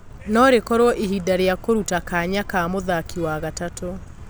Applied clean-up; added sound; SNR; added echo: none; Sliding door; 19 dB; none.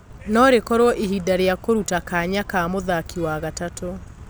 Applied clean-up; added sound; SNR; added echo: none; none; none; none.